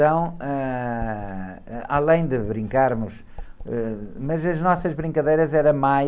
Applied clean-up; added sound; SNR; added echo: none; Writing; 14 dB; none.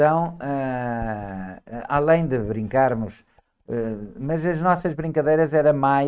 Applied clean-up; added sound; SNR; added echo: neural mask model RNNoise.